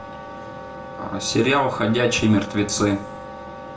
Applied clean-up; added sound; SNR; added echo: none; Wind instrument, woodwind instrument; 17 dB; reverberation time 0.3 s.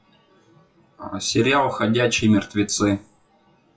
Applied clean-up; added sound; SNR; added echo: classical method WPE with log-MMSE.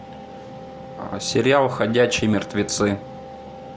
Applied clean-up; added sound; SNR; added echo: none; none; none; none.